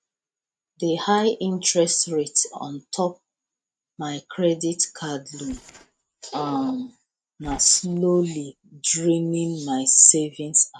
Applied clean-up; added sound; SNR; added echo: neural mask model RNNoise.